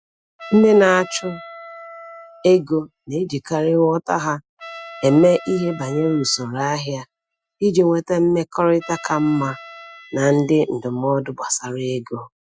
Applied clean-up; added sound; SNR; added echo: classical method Wiener filter.